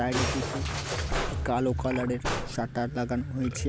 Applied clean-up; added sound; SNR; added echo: none; Musical instrument; 4 dB; none.